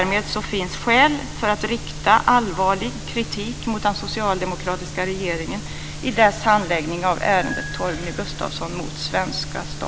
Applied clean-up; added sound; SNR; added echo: none; Piano; 16 dB; none.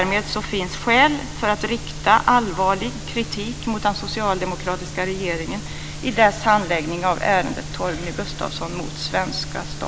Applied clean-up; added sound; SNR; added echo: none; none; none; none.